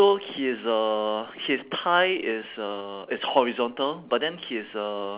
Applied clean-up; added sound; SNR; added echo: none; none; none; none.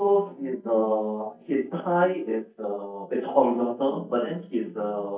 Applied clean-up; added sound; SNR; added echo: neural mask model DeepFilterNet 3.